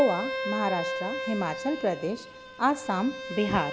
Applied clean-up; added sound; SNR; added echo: none; Bowed string instrument; 6 dB; none.